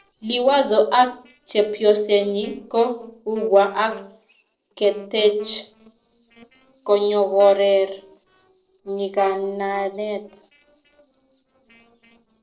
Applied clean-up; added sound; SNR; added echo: neural separator model SepFormer DNS4.